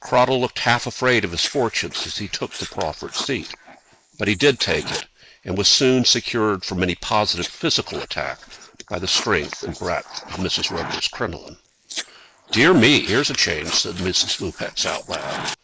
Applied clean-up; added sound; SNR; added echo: neural mask model Resemble Enhance denoiser.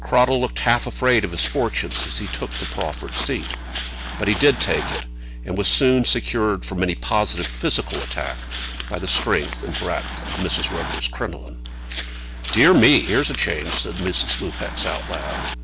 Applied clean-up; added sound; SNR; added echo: none; Walk, footsteps; 9 dB; none.